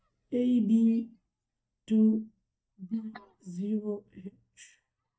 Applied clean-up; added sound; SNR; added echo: neural mask model DeepFilterNet 3.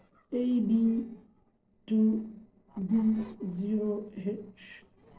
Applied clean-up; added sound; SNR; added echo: neural separator model SepFormer DNS4.